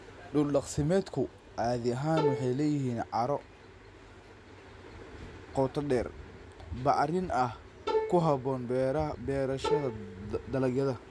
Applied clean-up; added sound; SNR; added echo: none; Bowed string instrument; 3 dB; none.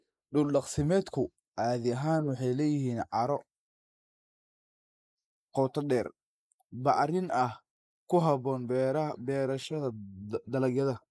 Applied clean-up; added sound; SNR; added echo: neural mask model Resemble Enhance denoiser.